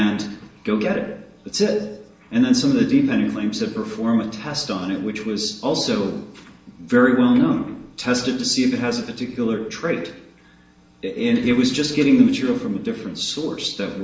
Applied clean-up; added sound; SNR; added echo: none; none; none; reverberation time 0.8 s.